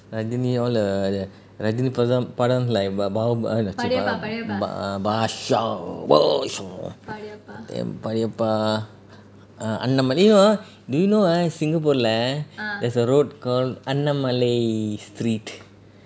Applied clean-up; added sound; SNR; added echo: none; none; none; none.